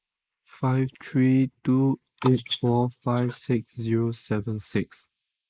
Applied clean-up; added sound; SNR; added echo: neural mask model Resemble Enhance denoiser.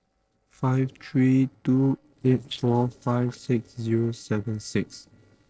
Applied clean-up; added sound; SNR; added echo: neural separator model SepFormer DNS4.